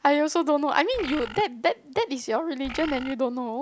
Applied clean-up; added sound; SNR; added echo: none; Bird; 11 dB; none.